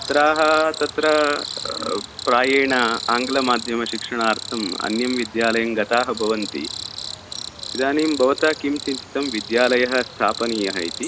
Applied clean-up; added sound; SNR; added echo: none; Cricket; 11 dB; none.